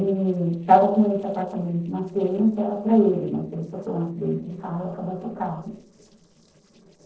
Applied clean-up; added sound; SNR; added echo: neural separator model SepFormer DNS4.